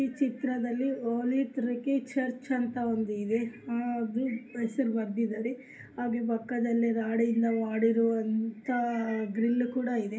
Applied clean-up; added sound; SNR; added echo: none; none; none; reverberation time 0.3 s.